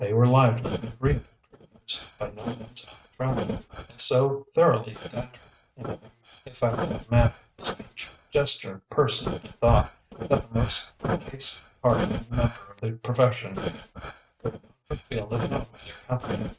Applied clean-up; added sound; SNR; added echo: neural mask model RNNoise.